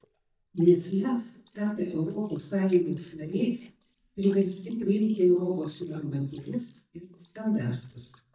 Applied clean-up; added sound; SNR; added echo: neural mask model DeepFilterNet 3.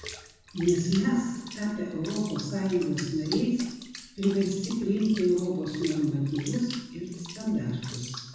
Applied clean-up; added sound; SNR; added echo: none; Bathtub (filling or washing) / Water; 15 dB; reverberation time 1.1 s.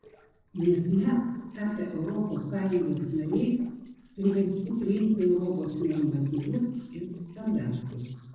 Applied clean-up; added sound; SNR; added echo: neural separator model SepFormer DNS4.